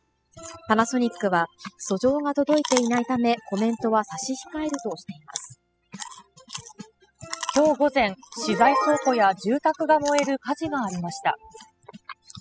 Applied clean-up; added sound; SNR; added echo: classical method spectral subtraction.